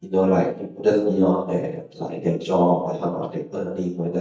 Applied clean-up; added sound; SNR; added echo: neural mask model DeepFilterNet 3.